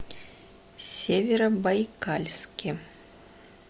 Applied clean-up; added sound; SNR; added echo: none; none; none; none.